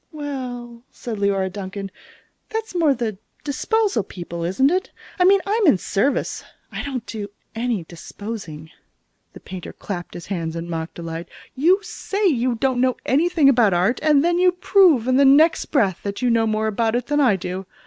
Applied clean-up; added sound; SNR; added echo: none; none; none; none.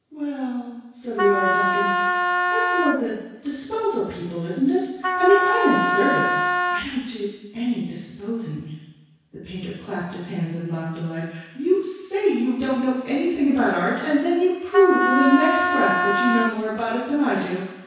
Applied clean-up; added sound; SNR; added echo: none; Wind instrument, woodwind instrument; -1 dB; reverberation time 1.1 s.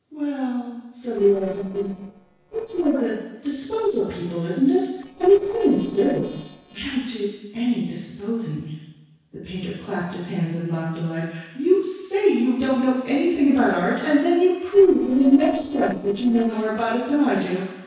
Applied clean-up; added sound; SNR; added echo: neural separator model SepFormer DNS4.